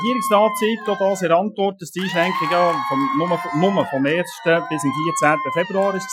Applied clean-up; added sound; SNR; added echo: classical method Wiener filter.